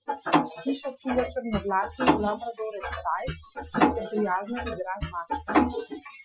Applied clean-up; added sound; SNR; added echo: classical method Wiener filter.